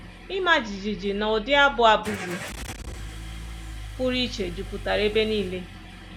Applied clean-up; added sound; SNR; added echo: none; Engine starting / Car; 11 dB; none.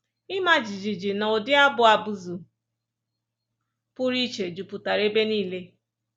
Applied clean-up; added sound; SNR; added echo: none; none; none; none.